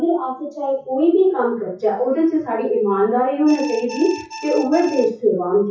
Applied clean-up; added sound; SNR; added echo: classical method WPE with log-MMSE.